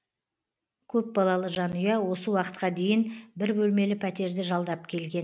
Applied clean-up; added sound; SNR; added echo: none; none; none; none.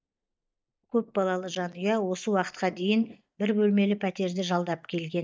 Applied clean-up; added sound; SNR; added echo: neural mask model DeepFilterNet 3.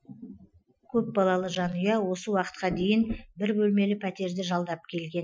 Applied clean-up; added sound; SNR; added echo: classical method Wiener filter.